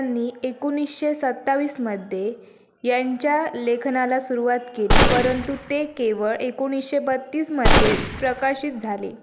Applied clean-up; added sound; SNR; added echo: none; Gunshot, gunfire; -4 dB; none.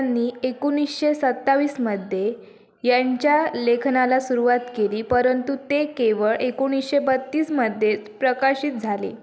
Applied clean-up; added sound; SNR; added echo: none; none; none; none.